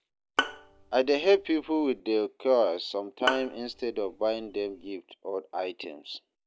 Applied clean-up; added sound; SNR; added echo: none; Bowed string instrument; 7 dB; none.